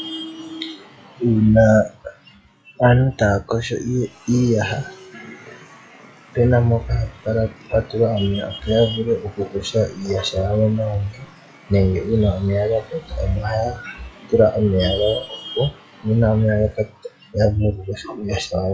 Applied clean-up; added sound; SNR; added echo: classical method WPE with log-MMSE.